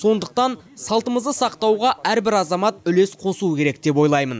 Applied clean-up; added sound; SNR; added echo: none; none; none; none.